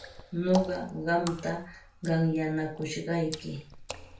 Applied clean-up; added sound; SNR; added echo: none; Water / Splash, splatter; 14 dB; reverberation time 0.3 s.